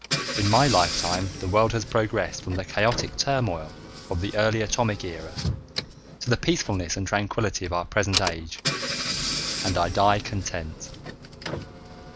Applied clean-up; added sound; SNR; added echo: none; Engine / Car; 7 dB; none.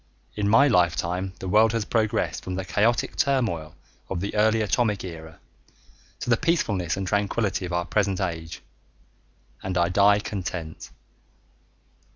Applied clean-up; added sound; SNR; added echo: none; none; none; none.